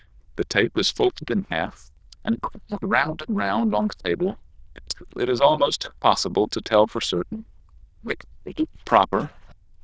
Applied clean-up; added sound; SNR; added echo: neural diffusion model UNIVERSE++.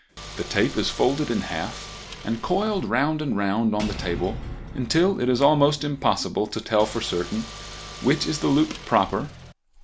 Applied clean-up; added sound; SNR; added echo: none; Car + Shatter / Boom; 13 dB; none.